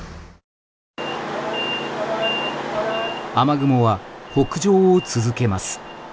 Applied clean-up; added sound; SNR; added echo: none; none; none; none.